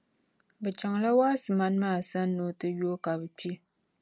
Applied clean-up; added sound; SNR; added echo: none; none; none; none.